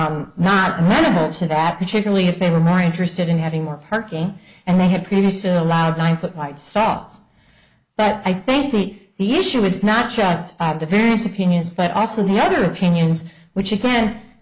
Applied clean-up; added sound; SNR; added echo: neural mask model Resemble Enhance denoiser.